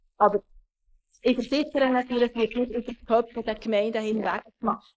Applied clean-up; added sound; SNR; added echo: neural mask model Resemble Enhance denoiser.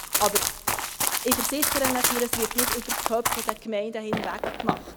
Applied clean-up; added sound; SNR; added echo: none; Run; -3 dB; none.